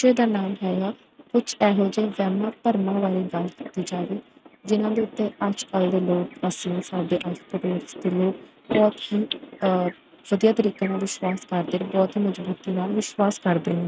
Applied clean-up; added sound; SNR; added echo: neural mask model RNNoise.